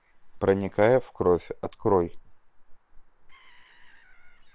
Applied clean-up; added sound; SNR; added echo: neural separator model SepFormer WHAM!.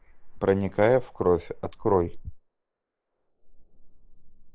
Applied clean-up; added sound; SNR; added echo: neural mask model Resemble Enhance denoiser.